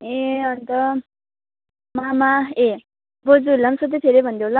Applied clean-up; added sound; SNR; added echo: none; none; none; none.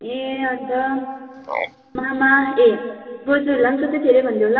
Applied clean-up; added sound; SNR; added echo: none; Frog; 14 dB; reverberation time 2.3 s.